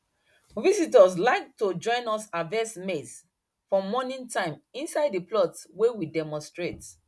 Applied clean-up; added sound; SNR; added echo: none; none; none; none.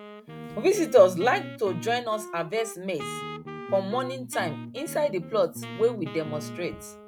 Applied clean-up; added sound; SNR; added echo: none; Wind instrument, woodwind instrument + Bass guitar; 12 dB; none.